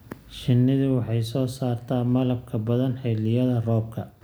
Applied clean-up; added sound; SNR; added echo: none; none; none; none.